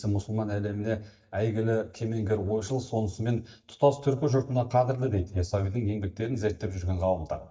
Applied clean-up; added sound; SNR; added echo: neural mask model DeepFilterNet 3.